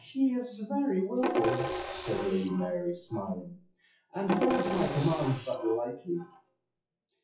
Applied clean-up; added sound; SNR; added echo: classical method WPE with log-MMSE.